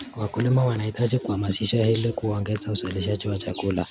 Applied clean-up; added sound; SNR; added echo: none; none; none; none.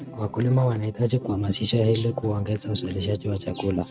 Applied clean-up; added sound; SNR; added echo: neural mask model RNNoise.